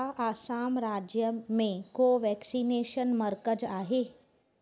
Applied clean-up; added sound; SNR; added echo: none; none; none; none.